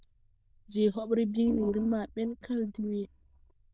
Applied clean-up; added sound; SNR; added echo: neural diffusion model UNIVERSE++.